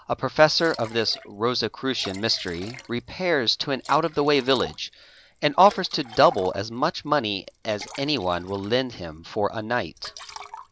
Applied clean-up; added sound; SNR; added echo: none; Liquid; 19 dB; none.